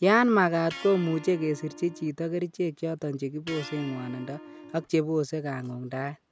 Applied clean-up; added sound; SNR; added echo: none; Electric guitar; 18 dB; none.